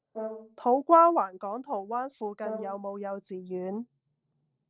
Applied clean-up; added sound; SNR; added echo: neural separator model SepFormer DNS4.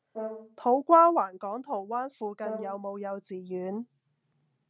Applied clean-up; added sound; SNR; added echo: none; Brass instrument; 16 dB; none.